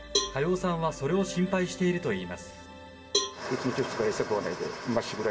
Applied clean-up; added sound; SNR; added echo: none; Cowbell; 7 dB; reverberation time 1.9 s.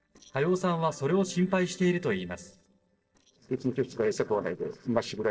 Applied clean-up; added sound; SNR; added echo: neural separator model SepFormer DNS4.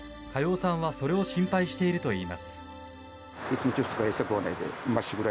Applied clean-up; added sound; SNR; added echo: none; none; none; none.